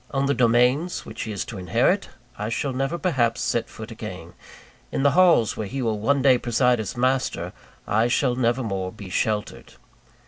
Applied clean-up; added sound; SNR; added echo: none; none; none; none.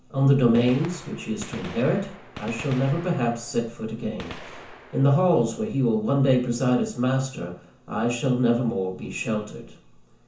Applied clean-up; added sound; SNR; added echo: none; Gunshot, gunfire; 19 dB; reverberation time 0.6 s.